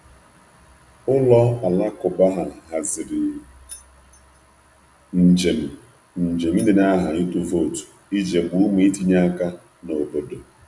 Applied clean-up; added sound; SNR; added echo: none; Keys jangling; 19 dB; none.